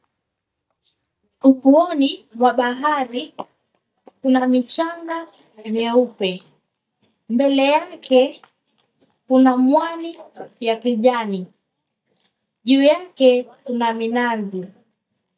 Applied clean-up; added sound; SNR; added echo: neural mask model DeepFilterNet 3.